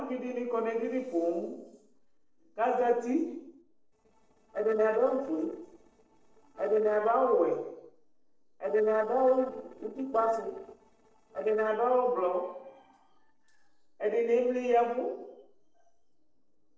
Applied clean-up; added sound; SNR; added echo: neural separator model SepFormer DNS4.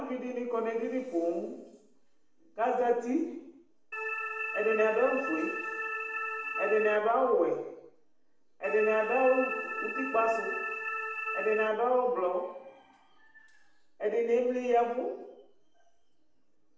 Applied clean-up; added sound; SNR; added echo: none; Organ; 4 dB; reverberation time 0.8 s.